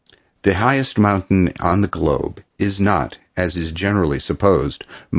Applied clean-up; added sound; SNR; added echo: none; none; none; none.